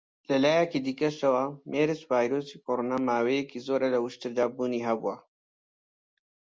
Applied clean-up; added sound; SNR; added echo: none; none; none; none.